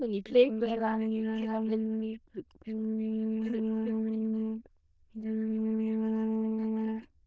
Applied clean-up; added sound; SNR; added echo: neural diffusion model UNIVERSE++.